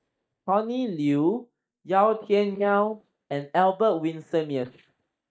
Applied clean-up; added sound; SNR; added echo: neural mask model DeepFilterNet 3.